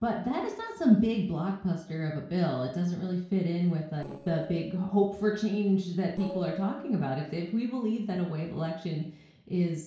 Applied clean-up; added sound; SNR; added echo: neural separator model SepFormer DNS4.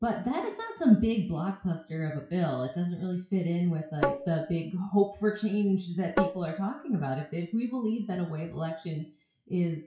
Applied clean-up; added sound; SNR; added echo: classical method WPE with log-MMSE.